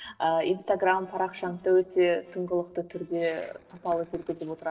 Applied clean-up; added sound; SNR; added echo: neural separator model SepFormer DNS4.